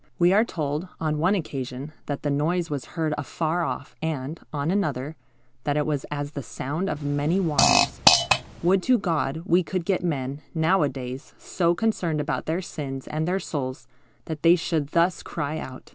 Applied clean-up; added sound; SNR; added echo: none; Fart; -2 dB; none.